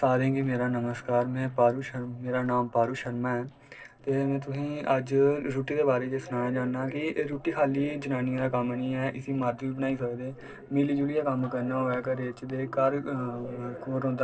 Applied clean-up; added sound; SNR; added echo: neural separator model SepFormer DNS4.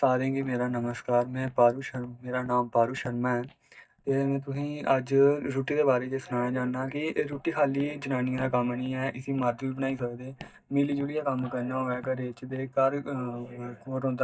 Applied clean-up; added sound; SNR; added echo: neural mask model DeepFilterNet 3.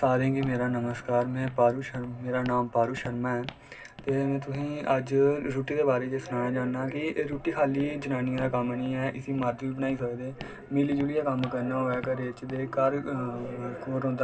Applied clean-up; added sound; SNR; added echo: none; Walk, footsteps; 20 dB; reverberation time 0.4 s.